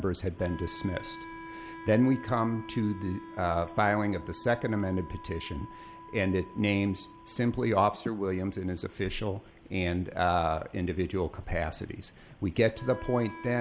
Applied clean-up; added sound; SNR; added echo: none; Wind instrument, woodwind instrument; 17 dB; none.